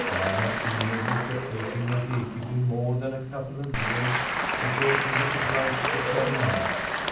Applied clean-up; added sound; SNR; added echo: none; Applause / Crowd; -1 dB; reverberation time 0.6 s.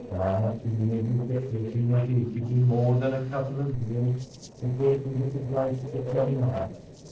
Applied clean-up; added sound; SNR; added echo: neural separator model SepFormer DNS4.